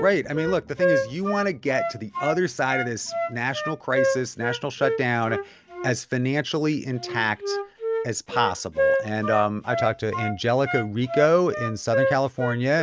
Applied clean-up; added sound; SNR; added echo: none; Wind instrument, woodwind instrument; 4 dB; none.